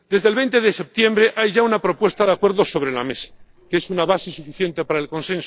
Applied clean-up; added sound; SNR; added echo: neural separator model SepFormer DNS4.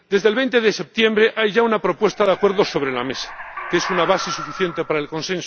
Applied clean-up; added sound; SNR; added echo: none; Animal; 12 dB; none.